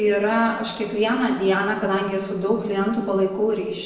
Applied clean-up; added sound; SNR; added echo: neural separator model SepFormer DNS4.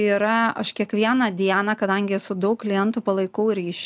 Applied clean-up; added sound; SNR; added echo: none; none; none; none.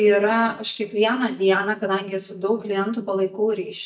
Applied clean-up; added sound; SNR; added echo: neural mask model DeepFilterNet 3.